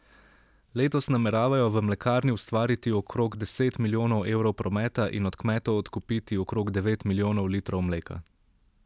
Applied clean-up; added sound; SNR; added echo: none; none; none; none.